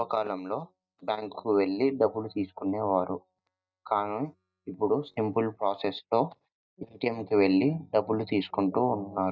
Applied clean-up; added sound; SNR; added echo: neural mask model DeepFilterNet 3.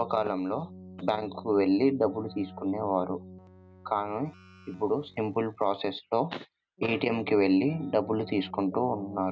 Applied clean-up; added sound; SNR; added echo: none; Keyboard (musical); 18 dB; none.